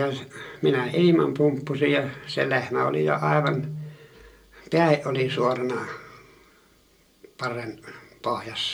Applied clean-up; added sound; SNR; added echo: none; none; none; reverberation time 0.2 s.